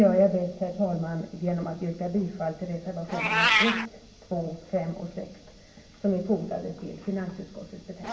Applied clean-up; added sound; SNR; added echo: none; Meow; 5 dB; reverberation time 0.8 s.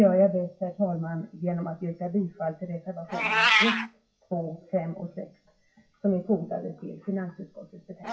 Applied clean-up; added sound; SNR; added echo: classical method WPE with log-MMSE.